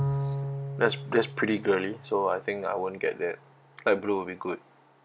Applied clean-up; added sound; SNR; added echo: none; Bowed string instrument; 7 dB; none.